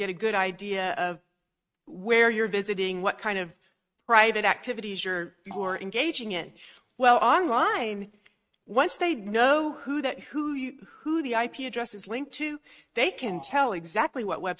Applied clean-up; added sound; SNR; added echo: neural mask model RNNoise.